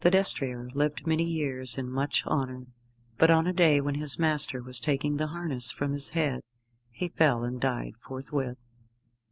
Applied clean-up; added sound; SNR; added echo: none; none; none; none.